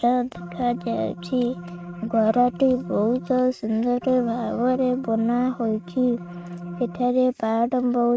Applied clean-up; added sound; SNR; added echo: neural mask model RNNoise.